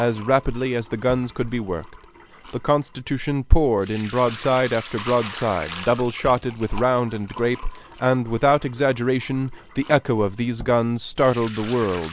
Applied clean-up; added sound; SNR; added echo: none; Sink (filling or washing) / Liquid + Tap / Bass drum; 17 dB; none.